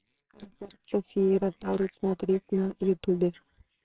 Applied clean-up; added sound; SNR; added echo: neural separator model SepFormer WHAMR!.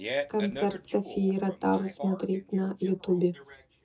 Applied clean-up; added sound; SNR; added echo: neural mask model DeepFilterNet 3.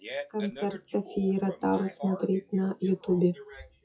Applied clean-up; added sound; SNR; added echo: classical method WPE with log-MMSE.